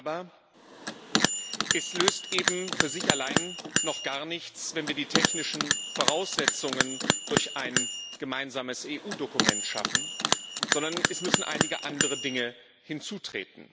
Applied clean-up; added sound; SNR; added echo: none; Bell; -5 dB; none.